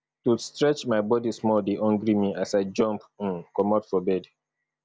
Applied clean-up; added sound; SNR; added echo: none; none; none; none.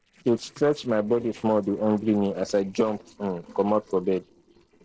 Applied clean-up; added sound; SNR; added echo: neural separator model SepFormer DNS4.